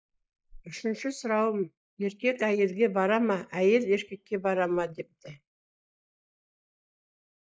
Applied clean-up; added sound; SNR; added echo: neural mask model Resemble Enhance denoiser.